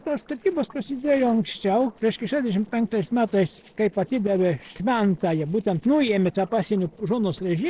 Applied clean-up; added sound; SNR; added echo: neural separator model SepFormer DNS4.